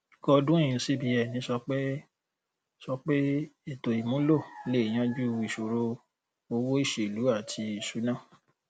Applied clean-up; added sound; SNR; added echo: none; none; none; none.